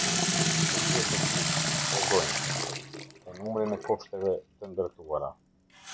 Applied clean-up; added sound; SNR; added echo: none; Sink (filling or washing) / Water tap, faucet; -4 dB; none.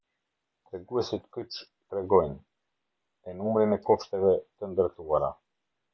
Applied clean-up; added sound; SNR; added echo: none; none; none; none.